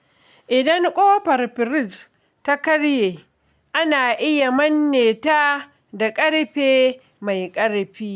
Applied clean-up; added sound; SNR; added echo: none; none; none; none.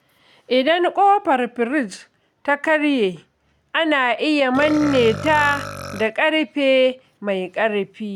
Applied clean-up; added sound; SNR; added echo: none; Burping, eructation; 12 dB; none.